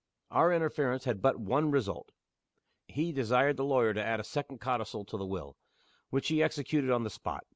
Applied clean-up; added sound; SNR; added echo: none; none; none; none.